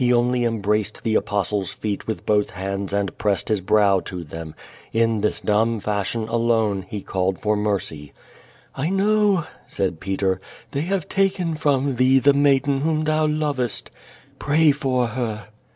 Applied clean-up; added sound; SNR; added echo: none; none; none; none.